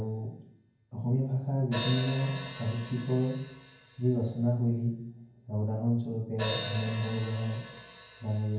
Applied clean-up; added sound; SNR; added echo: none; Hi-hat; 12 dB; reverberation time 0.9 s.